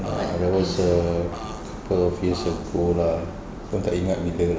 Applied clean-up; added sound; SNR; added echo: none; Burping, eructation; 13 dB; none.